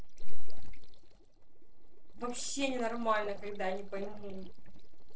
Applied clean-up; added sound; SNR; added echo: neural separator model SepFormer DNS4.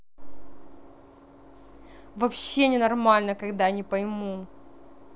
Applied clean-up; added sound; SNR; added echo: none; none; none; none.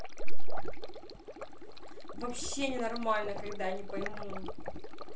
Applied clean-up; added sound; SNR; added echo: none; Stream; 18 dB; reverberation time 0.2 s.